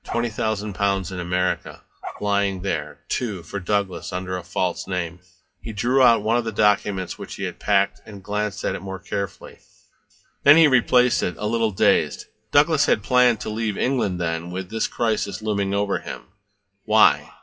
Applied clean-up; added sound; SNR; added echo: classical method WPE with log-MMSE.